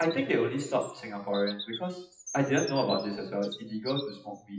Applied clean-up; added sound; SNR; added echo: classical method WPE with log-MMSE.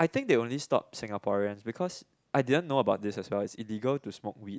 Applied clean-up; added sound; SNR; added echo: none; none; none; none.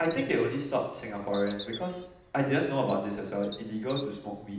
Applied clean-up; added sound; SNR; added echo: none; Bird vocalization, bird call, bird song; 14 dB; reverberation time 0.9 s.